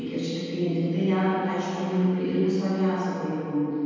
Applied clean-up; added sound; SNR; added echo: none; none; none; reverberation time 2.1 s.